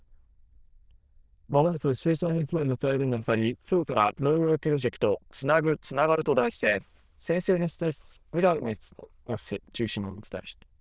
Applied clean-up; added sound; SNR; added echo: neural diffusion model UNIVERSE++.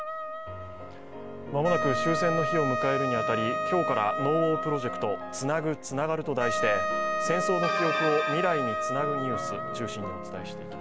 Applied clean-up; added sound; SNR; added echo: none; Wind instrument, woodwind instrument; 1 dB; none.